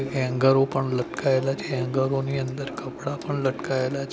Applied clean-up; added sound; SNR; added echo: none; Drip / Sink (filling or washing) / Water tap, faucet + Vehicle horn, car horn, honking; 14 dB; none.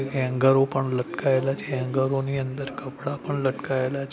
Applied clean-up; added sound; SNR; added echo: none; none; none; none.